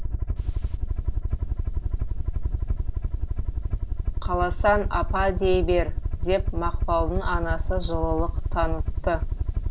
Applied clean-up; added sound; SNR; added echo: none; Aircraft; -3 dB; none.